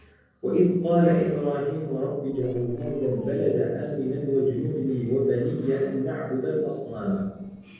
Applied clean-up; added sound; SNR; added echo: neural separator model SepFormer DNS4.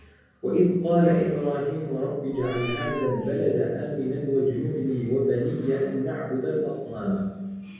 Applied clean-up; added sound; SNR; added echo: none; Meow; 12 dB; reverberation time 1.3 s.